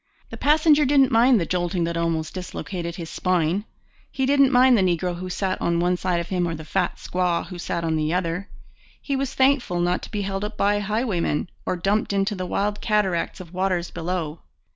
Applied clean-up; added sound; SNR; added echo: none; none; none; none.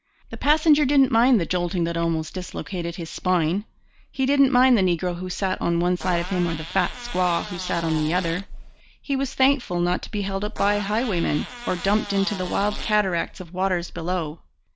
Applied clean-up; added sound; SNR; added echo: none; Fart; 13 dB; none.